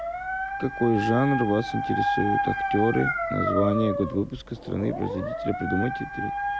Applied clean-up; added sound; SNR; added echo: none; Dog; 2 dB; none.